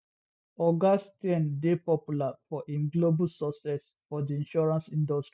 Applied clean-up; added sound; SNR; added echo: none; none; none; none.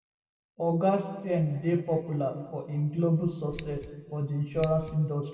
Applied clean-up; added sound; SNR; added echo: none; Scissors; 10 dB; reverberation time 1.8 s.